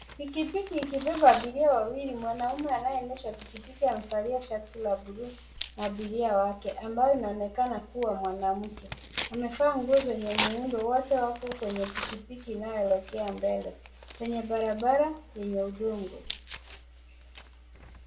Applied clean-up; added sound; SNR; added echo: none; Tearing; 11 dB; reverberation time 0.3 s.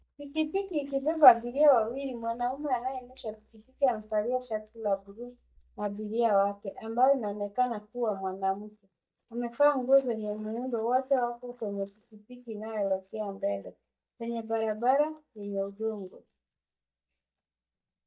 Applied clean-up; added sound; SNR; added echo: neural mask model DeepFilterNet 3.